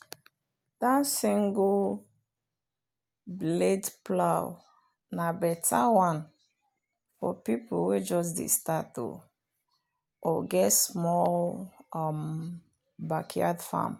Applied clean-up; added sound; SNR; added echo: none; none; none; none.